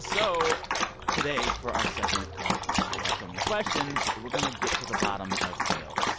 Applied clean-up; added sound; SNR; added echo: none; Dog; -5 dB; none.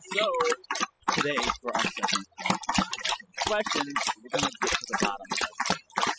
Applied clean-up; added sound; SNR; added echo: classical method spectral subtraction.